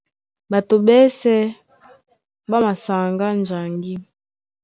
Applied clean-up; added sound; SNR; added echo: none; none; none; none.